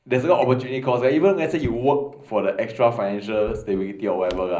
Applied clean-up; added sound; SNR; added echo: none; Drawer open or close; 20 dB; reverberation time 0.5 s.